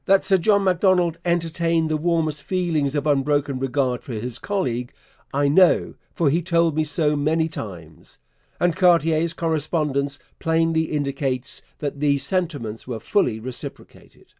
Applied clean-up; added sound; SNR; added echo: none; none; none; none.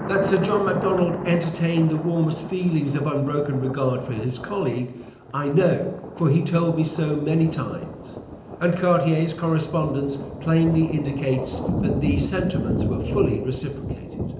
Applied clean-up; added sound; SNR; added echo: none; Thunder; 7 dB; reverberation time 0.8 s.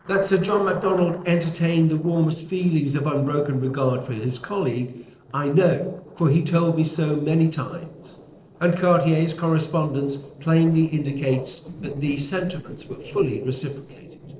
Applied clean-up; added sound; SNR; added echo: neural separator model SepFormer DNS4.